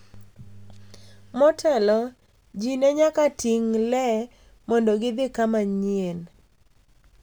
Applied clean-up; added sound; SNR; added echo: none; none; none; none.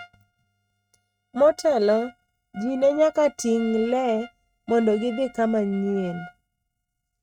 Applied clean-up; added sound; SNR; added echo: neural mask model RNNoise.